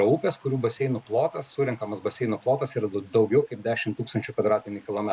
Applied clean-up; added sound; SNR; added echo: none; none; none; none.